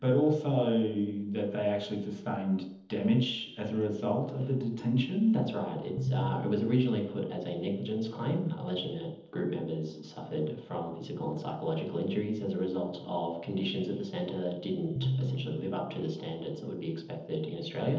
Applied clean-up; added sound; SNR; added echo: neural separator model SepFormer DNS4.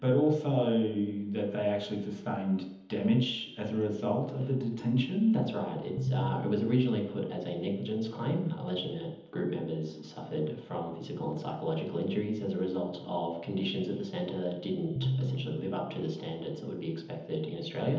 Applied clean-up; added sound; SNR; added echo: none; Piano; 5 dB; reverberation time 1.3 s.